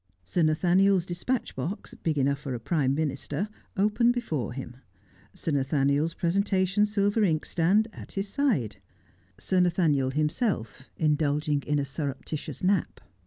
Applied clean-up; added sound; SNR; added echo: none; none; none; none.